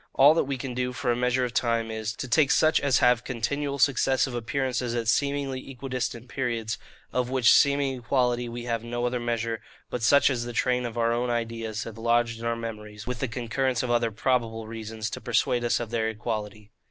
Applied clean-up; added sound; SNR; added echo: none; none; none; none.